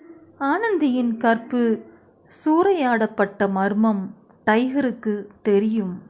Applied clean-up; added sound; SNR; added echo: none; none; none; none.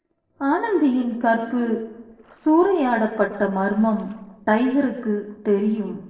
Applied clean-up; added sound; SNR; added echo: neural separator model SepFormer DNS4.